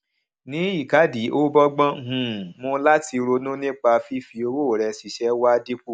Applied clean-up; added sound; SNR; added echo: none; none; none; none.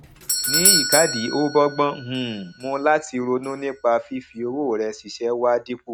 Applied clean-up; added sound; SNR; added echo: none; Doorbell; 4 dB; none.